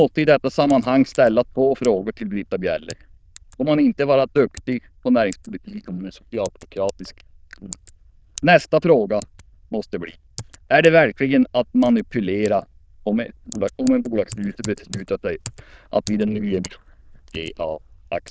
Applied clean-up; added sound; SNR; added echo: neural diffusion model UNIVERSE++.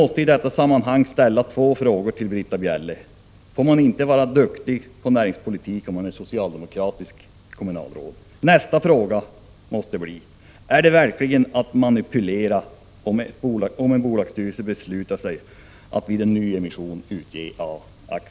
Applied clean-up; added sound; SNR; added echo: none; none; none; none.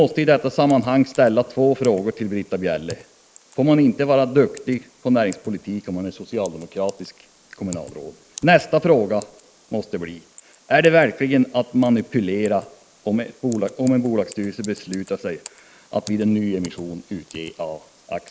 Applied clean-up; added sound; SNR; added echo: neural mask model Resemble Enhance denoiser.